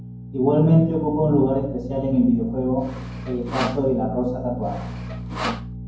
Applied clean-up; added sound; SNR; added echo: none; Sawing; 12 dB; reverberation time 0.9 s.